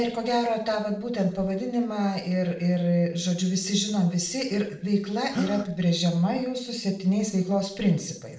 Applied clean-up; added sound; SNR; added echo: neural separator model SepFormer DNS4.